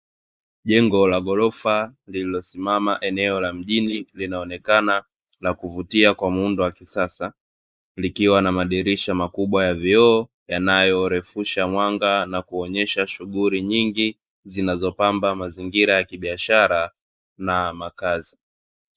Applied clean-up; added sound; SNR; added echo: neural mask model Resemble Enhance denoiser.